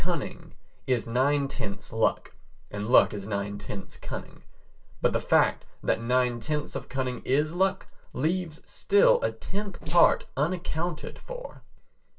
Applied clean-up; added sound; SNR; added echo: neural separator model SepFormer DNS4.